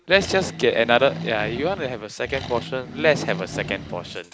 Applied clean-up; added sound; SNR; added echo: none; Accelerating, revving, vroom; 11 dB; none.